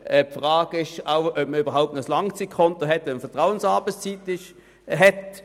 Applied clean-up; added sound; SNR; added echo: none; none; none; none.